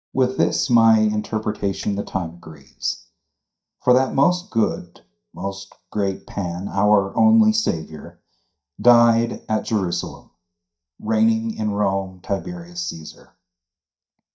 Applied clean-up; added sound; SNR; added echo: neural mask model DeepFilterNet 3.